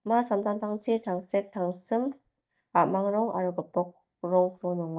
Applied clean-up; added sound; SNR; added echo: neural mask model DeepFilterNet 3.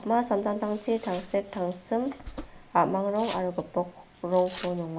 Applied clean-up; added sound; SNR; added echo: none; Domestic sounds, home sounds; 19 dB; reverberation time 0.4 s.